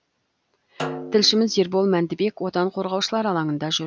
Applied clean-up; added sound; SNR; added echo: none; Snare drum; 14 dB; none.